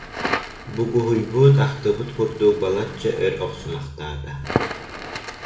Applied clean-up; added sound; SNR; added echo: none; Crackle; 10 dB; reverberation time 0.7 s.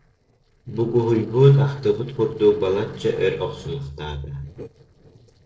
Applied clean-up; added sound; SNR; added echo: neural separator model SepFormer DNS4.